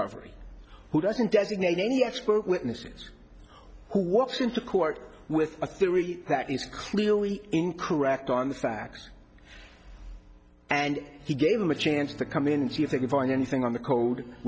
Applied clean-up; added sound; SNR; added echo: none; Bowed string instrument; 18 dB; none.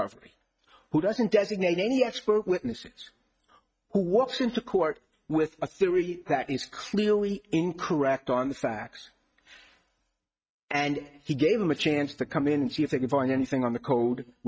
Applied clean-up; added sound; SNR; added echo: neural mask model RNNoise.